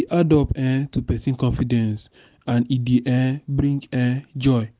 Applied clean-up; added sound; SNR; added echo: none; none; none; none.